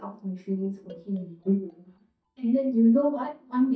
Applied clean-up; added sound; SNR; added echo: neural mask model DeepFilterNet 3.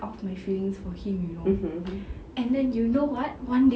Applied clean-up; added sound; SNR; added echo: none; none; none; none.